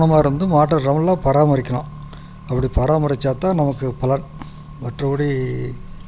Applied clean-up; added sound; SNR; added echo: none; Accelerating, revving, vroom; 15 dB; none.